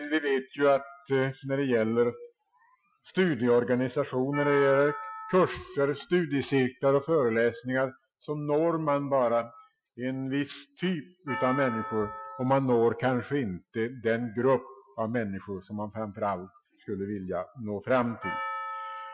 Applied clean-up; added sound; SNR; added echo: classical method Wiener filter.